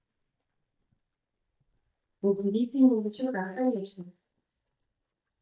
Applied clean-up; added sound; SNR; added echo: neural mask model DeepFilterNet 3.